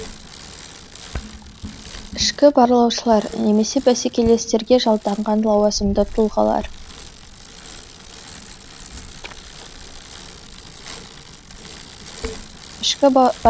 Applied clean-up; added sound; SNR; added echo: none; Bicycle; 15 dB; none.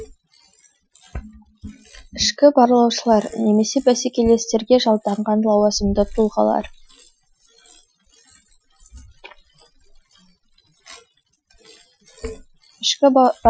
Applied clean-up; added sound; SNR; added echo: classical method Wiener filter.